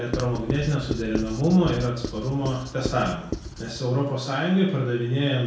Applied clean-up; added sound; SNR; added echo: none; Writing; 8 dB; reverberation time 0.5 s.